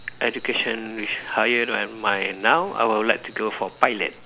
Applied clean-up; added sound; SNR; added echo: none; none; none; none.